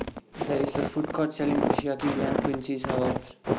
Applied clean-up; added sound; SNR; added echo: none; Walk, footsteps; 0 dB; none.